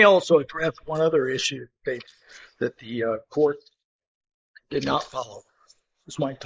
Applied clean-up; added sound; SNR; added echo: neural mask model Resemble Enhance denoiser.